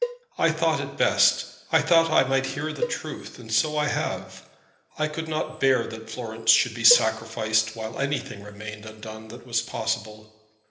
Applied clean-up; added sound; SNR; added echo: none; Cowbell; 9 dB; reverberation time 0.8 s.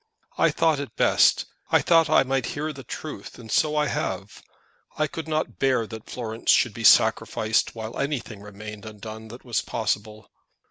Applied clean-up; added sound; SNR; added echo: none; none; none; none.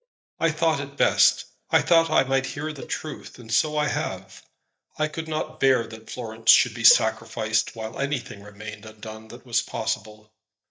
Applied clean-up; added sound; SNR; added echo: neural mask model DeepFilterNet 3.